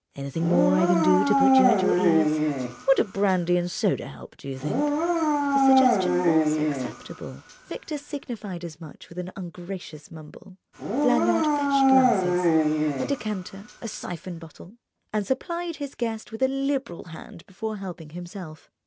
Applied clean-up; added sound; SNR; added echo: none; Dog; -4 dB; none.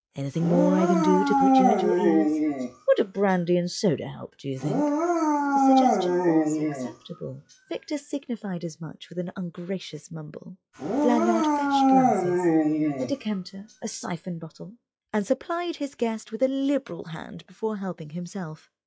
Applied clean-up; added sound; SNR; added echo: classical method log-MMSE.